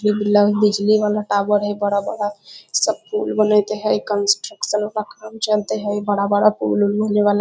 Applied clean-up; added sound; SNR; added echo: none; none; none; none.